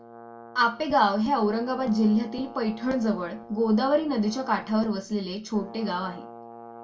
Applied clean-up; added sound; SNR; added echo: none; Brass instrument; 19 dB; reverberation time 0.2 s.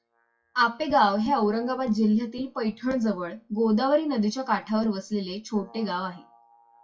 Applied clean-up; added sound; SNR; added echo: classical method WPE with log-MMSE.